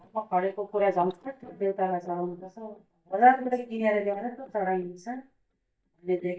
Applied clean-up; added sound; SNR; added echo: neural mask model DeepFilterNet 3.